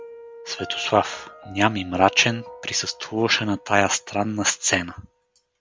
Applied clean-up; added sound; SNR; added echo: none; Piano; 19 dB; none.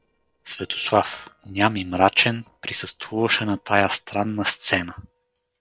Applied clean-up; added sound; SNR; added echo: neural separator model SepFormer DNS4.